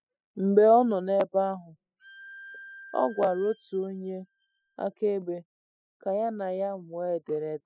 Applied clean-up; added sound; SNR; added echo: classical method spectral subtraction.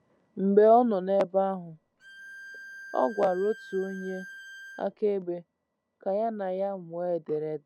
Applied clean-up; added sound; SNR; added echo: none; Bowed string instrument; 18 dB; none.